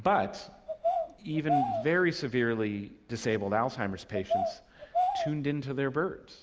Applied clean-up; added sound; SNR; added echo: none; Bird vocalization, bird call, bird song; 2 dB; none.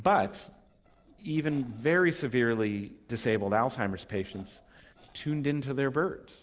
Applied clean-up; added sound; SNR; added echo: neural separator model SepFormer DNS4.